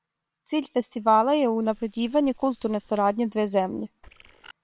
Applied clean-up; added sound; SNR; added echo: neural separator model SepFormer WHAM!.